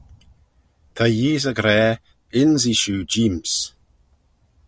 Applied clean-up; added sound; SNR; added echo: none; none; none; none.